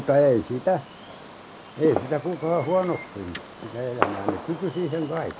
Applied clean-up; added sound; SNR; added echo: none; Fireworks; 9 dB; none.